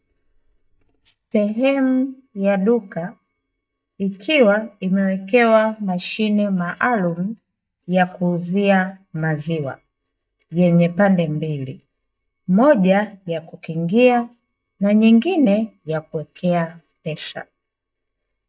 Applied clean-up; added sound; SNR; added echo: neural mask model DeepFilterNet 3.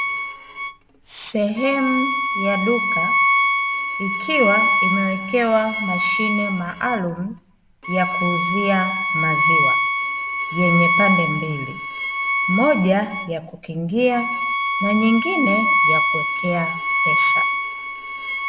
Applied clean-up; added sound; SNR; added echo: none; Bowed string instrument; -1 dB; none.